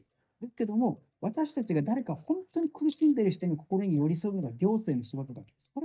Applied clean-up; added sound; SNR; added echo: neural mask model DeepFilterNet 3.